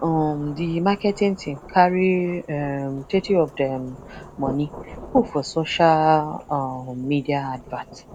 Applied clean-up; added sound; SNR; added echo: none; Rain / Thunderstorm; 17 dB; none.